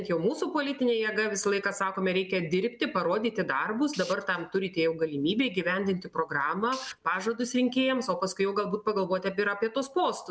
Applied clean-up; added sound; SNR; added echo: none; Tools; 17 dB; none.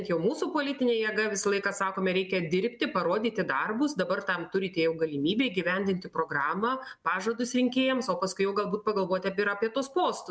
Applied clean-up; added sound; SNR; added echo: none; none; none; none.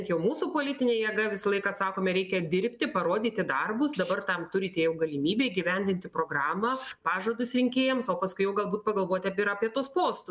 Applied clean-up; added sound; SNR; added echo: neural mask model Resemble Enhance denoiser.